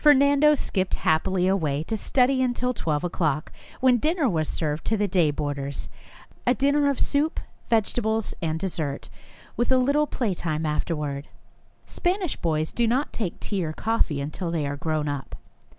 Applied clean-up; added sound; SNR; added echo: none; none; none; none.